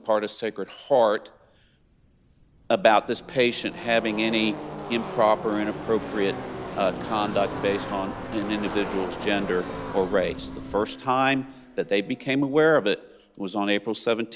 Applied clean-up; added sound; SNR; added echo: none; Car passing by / Race car, auto racing; 11 dB; none.